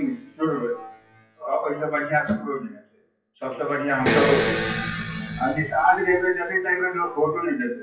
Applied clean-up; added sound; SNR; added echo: classical method WPE with log-MMSE.